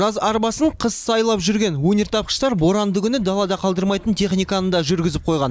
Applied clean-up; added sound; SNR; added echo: none; none; none; none.